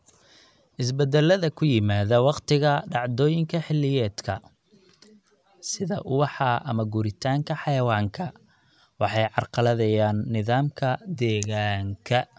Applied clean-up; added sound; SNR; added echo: none; none; none; none.